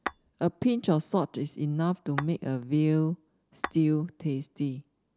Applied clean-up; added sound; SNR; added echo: none; Tap / Glass; 14 dB; none.